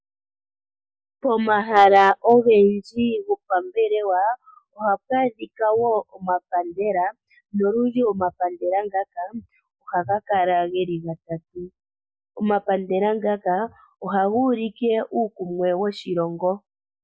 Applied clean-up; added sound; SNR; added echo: none; none; none; none.